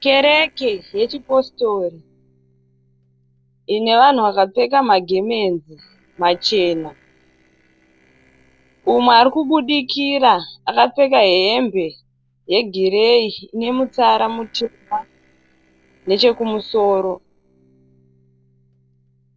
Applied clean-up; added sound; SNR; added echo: neural separator model SepFormer DNS4.